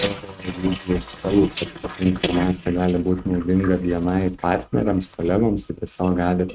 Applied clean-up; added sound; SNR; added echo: neural mask model RNNoise.